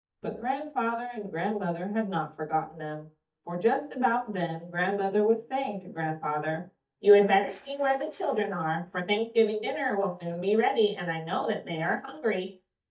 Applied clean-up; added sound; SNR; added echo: neural mask model DeepFilterNet 3.